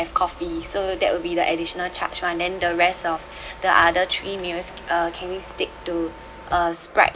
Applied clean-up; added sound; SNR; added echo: none; Mechanisms; 17 dB; none.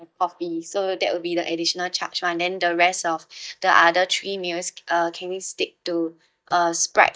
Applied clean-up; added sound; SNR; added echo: neural mask model DeepFilterNet 3.